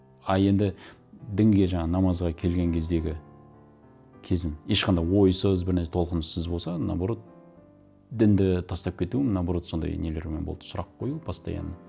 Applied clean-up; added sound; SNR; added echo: none; none; none; none.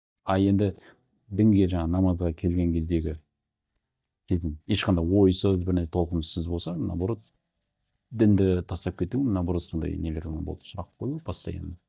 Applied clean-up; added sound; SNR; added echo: neural mask model DeepFilterNet 3.